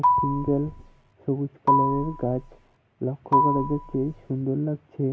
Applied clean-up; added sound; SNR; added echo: none; Marimba, xylophone; 0 dB; none.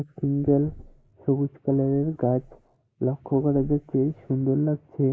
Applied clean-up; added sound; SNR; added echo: neural mask model Resemble Enhance denoiser.